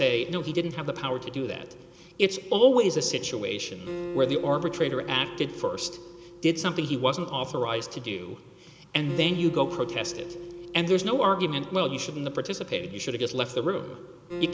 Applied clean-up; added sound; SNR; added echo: none; Acoustic guitar; 13 dB; none.